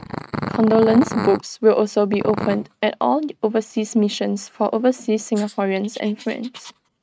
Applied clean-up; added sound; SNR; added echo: neural mask model RNNoise.